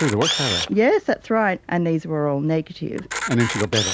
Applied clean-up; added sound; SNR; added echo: none; Camera; 7 dB; none.